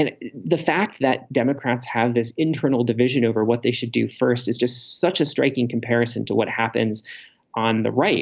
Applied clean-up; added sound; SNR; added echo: none; none; none; none.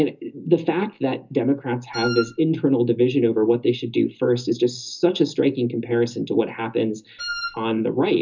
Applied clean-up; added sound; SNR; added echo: none; Wind instrument, woodwind instrument; 9 dB; reverberation time 0.2 s.